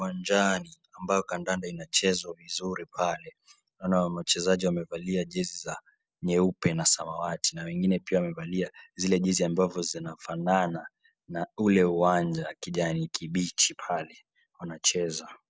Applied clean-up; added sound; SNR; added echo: none; none; none; none.